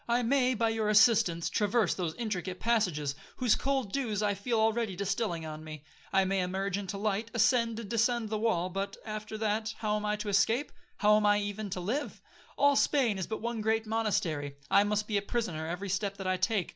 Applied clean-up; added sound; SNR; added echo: none; none; none; none.